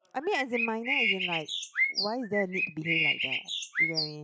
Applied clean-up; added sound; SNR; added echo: classical method log-MMSE.